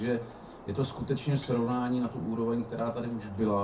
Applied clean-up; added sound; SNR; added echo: none; Shatter; 17 dB; reverberation time 0.3 s.